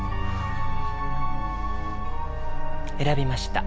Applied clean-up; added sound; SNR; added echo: none; none; none; none.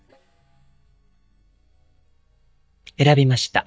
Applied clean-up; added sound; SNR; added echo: neural mask model DeepFilterNet 3.